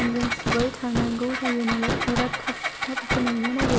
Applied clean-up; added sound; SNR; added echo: none; Fireworks + Engine; 1 dB; none.